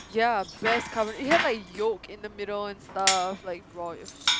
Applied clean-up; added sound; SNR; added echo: none; Bicycle; 3 dB; none.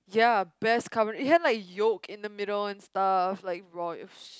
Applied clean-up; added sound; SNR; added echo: none; none; none; none.